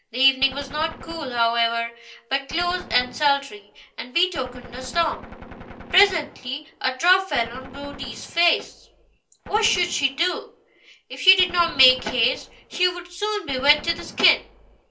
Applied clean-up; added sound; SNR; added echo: none; Gunshot, gunfire; 18 dB; reverberation time 0.3 s.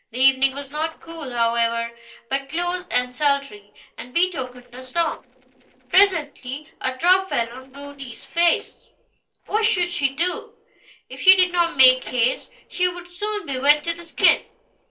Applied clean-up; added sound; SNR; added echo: neural separator model SepFormer DNS4.